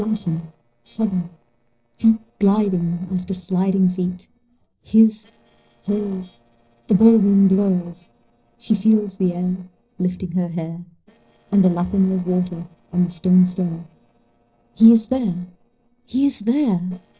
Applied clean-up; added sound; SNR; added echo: neural separator model SepFormer DNS4.